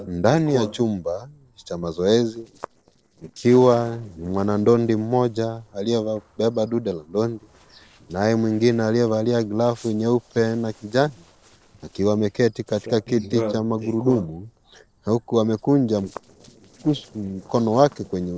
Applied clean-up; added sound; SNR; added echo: neural separator model SepFormer DNS4.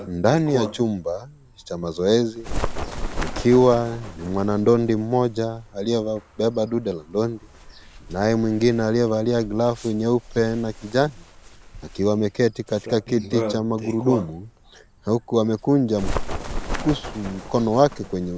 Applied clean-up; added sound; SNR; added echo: none; Bird; 10 dB; none.